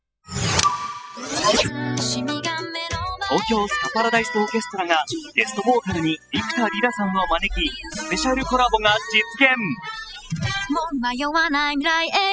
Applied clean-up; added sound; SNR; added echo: classical method spectral subtraction.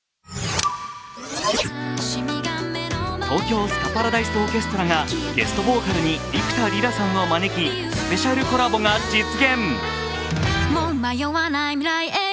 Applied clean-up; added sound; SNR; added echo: none; none; none; none.